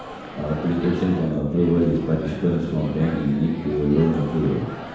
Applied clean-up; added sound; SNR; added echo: none; Microwave oven; 14 dB; reverberation time 1.0 s.